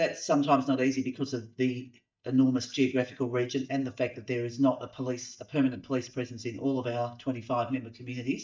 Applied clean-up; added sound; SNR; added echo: neural mask model DeepFilterNet 3.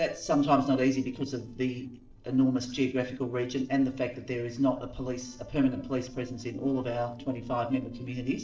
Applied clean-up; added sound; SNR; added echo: neural separator model SepFormer DNS4.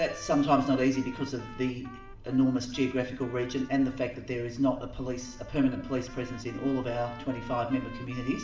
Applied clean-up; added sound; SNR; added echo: none; Trumpet; 19 dB; reverberation time 0.6 s.